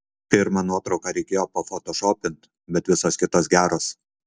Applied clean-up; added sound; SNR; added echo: none; none; none; none.